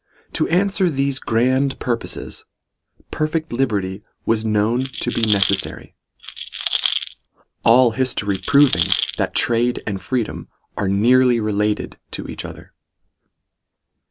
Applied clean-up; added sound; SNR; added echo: none; Rattle; 5 dB; none.